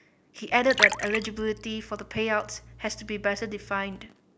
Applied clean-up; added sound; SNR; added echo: none; Liquid; 3 dB; none.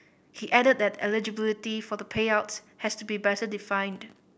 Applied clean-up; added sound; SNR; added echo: none; none; none; none.